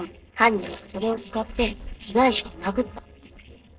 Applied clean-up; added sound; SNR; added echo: neural separator model SepFormer DNS4.